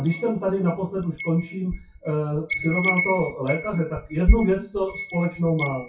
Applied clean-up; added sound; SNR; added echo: classical method WPE with log-MMSE.